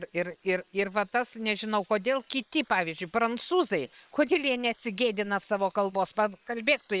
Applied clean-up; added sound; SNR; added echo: neural separator model SepFormer WHAM!.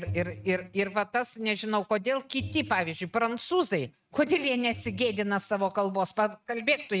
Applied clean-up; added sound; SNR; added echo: neural mask model RNNoise.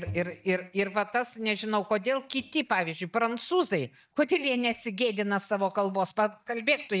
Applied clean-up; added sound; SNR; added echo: neural mask model DeepFilterNet 3.